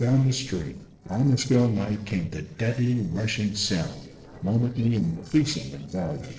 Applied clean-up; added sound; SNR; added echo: neural separator model SepFormer DNS4.